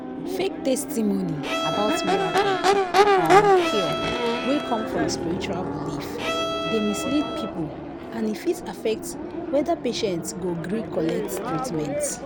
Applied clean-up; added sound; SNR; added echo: none; Bowed string instrument + Crowd / Race car, auto racing / Accelerating, revving, vroom; -4 dB; none.